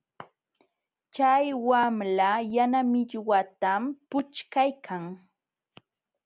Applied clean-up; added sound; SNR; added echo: none; none; none; none.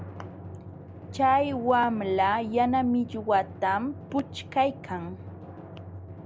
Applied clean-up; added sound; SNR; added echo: none; Drum; 14 dB; none.